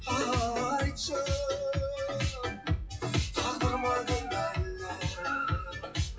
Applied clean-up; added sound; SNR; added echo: classical method WPE with log-MMSE.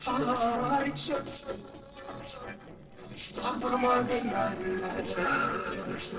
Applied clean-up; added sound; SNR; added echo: neural separator model SepFormer DNS4.